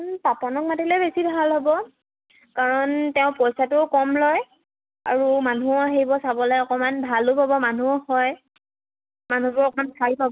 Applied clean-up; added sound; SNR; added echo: none; none; none; none.